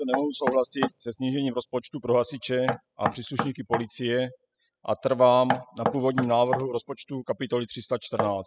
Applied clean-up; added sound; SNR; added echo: classical method spectral subtraction.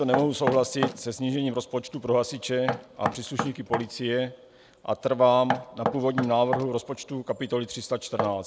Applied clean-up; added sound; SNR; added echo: none; Knock; 7 dB; none.